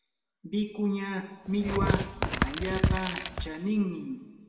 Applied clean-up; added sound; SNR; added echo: none; Tearing; -2 dB; reverberation time 1.8 s.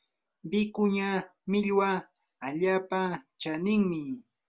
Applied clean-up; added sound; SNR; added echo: none; none; none; none.